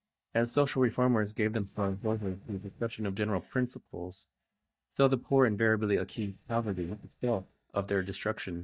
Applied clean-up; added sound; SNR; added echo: neural mask model DeepFilterNet 3.